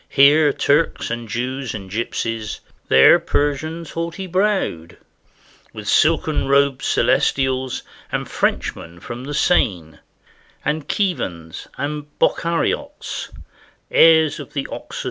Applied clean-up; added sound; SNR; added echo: none; none; none; none.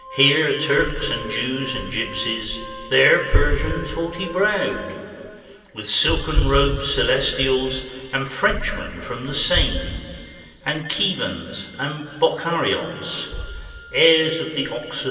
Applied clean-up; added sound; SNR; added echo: none; Organ; 19 dB; reverberation time 2.5 s.